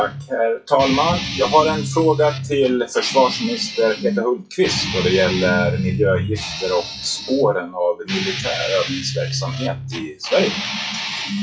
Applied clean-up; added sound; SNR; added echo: classical method WPE with log-MMSE.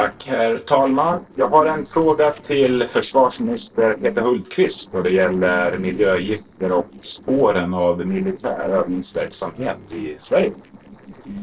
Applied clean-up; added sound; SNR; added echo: neural separator model SepFormer DNS4.